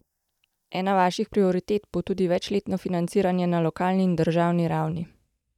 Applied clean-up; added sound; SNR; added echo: neural mask model DeepFilterNet 3.